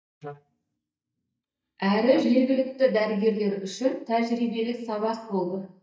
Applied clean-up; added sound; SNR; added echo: neural mask model DeepFilterNet 3.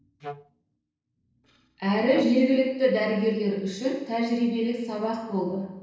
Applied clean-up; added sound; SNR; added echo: neural separator model SepFormer DNS4.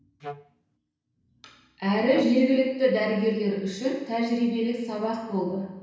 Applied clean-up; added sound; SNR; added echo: none; Wind instrument, woodwind instrument; 15 dB; reverberation time 0.9 s.